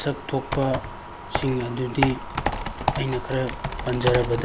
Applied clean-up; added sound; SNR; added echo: none; Computer keyboard; 2 dB; none.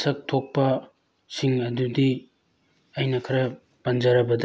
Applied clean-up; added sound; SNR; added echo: none; none; none; none.